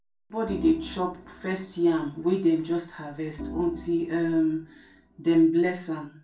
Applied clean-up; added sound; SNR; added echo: none; Organ; 15 dB; reverberation time 0.3 s.